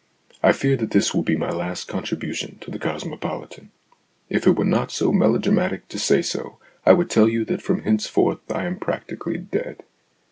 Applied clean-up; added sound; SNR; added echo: none; none; none; none.